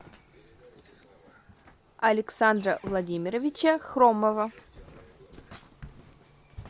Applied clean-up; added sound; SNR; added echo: none; none; none; none.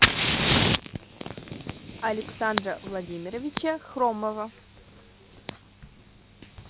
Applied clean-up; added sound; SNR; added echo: none; Fire; -3 dB; none.